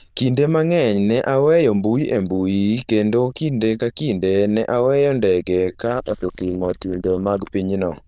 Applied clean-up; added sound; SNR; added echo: neural diffusion model UNIVERSE++.